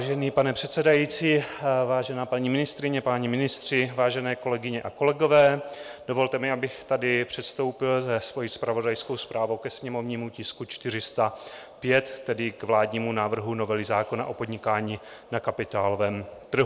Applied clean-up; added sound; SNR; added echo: none; none; none; none.